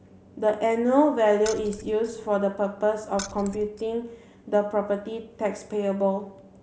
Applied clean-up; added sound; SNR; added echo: none; Keys jangling; 15 dB; none.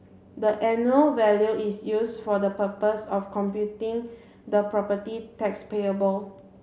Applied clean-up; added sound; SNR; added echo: none; none; none; none.